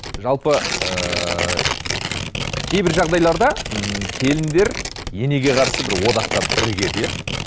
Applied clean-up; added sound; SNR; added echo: none; Tearing; 4 dB; none.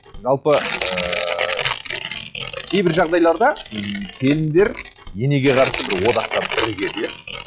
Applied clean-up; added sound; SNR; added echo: classical method log-MMSE.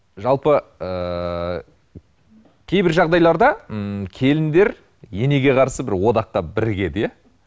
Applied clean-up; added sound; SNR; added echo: none; none; none; none.